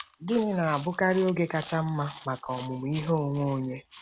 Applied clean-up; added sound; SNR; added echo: none; Chewing, mastication; 13 dB; none.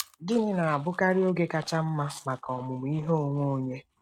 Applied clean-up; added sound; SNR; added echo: neural mask model RNNoise.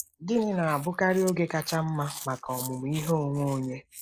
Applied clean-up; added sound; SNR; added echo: neural mask model Resemble Enhance denoiser.